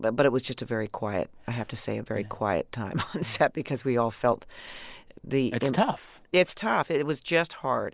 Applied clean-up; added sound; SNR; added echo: none; none; none; none.